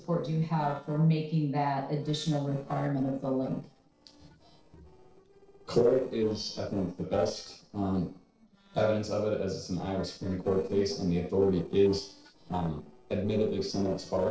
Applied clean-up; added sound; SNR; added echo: neural separator model SepFormer DNS4.